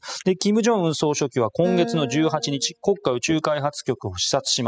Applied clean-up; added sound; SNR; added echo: classical method spectral subtraction.